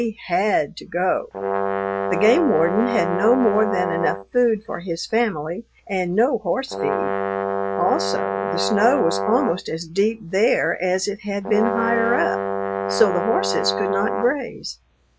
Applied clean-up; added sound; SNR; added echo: none; Brass instrument; 3 dB; none.